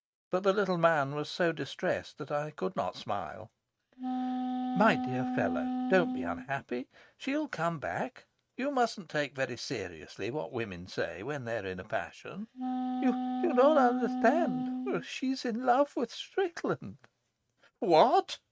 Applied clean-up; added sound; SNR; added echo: neural mask model RNNoise.